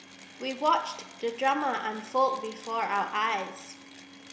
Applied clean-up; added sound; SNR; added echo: none; Mechanisms + Domestic sounds, home sounds; 19 dB; none.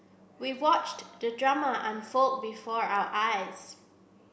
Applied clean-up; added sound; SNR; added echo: none; none; none; none.